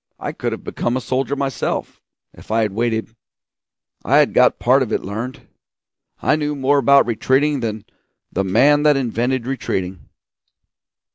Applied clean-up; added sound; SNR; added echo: none; none; none; none.